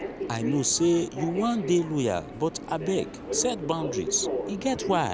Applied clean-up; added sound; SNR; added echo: none; Subway, metro, underground; 7 dB; none.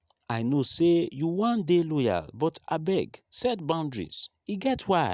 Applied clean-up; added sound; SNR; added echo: none; none; none; none.